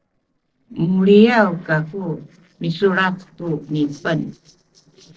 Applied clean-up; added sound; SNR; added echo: neural separator model SepFormer DNS4.